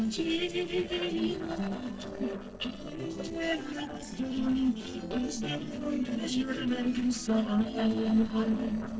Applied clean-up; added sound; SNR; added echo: neural separator model SepFormer DNS4.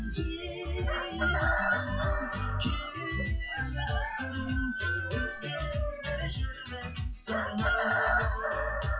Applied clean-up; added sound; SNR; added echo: classical method WPE with log-MMSE.